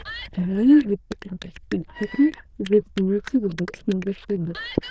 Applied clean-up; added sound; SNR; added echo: neural diffusion model UNIVERSE++.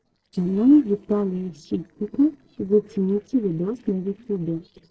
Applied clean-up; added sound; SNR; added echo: neural separator model SepFormer DNS4.